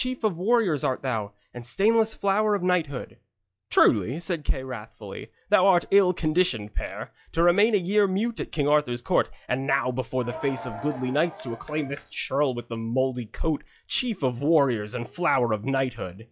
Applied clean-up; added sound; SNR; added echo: classical method log-MMSE.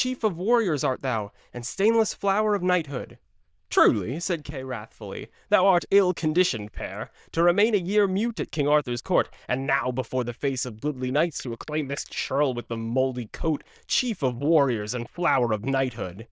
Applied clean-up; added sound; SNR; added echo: neural diffusion model UNIVERSE++.